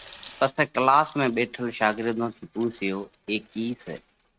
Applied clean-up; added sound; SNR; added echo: neural mask model RNNoise.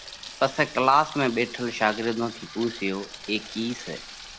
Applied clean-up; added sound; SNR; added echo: none; Sink (filling or washing) / Water tap, faucet; 15 dB; none.